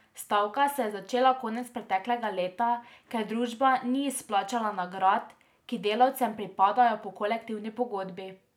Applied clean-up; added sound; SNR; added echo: none; none; none; none.